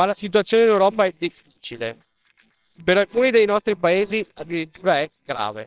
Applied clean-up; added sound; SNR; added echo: neural separator model SepFormer WHAMR!.